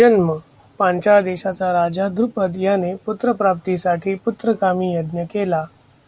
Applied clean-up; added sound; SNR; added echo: none; none; none; none.